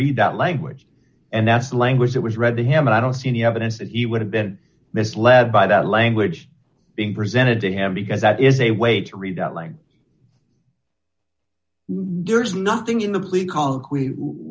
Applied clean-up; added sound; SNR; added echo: none; none; none; none.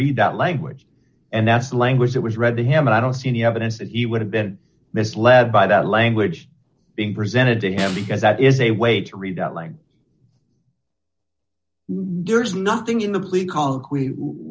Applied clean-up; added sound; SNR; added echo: neural separator model SepFormer DNS4.